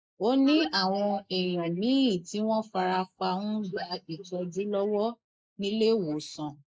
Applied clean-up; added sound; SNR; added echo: neural mask model Resemble Enhance denoiser.